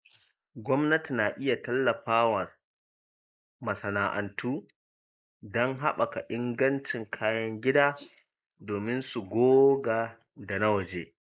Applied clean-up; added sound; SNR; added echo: neural mask model Resemble Enhance denoiser.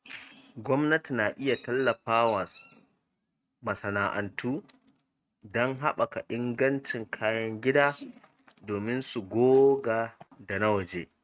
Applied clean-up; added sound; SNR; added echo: neural mask model RNNoise.